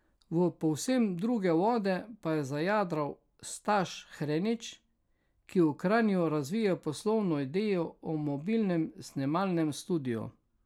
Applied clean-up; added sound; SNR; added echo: none; none; none; none.